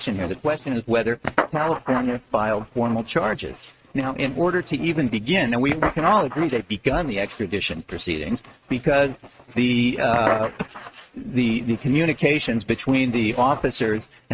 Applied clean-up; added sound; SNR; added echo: neural mask model RNNoise.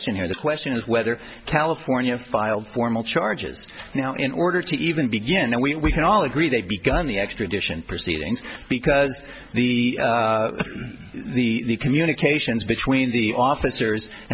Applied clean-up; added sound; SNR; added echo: none; none; none; none.